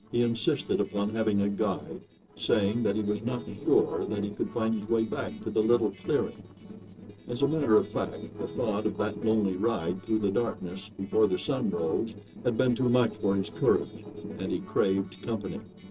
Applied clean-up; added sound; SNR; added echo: neural separator model SepFormer DNS4.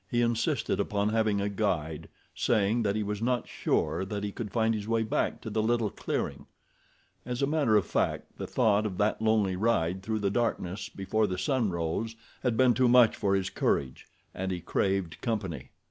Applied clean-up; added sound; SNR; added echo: none; none; none; none.